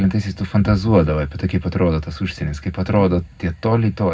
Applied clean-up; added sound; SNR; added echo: none; none; none; reverberation time 0.3 s.